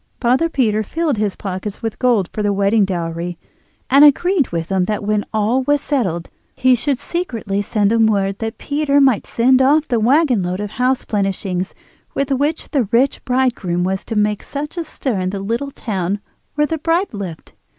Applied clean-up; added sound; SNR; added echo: none; none; none; none.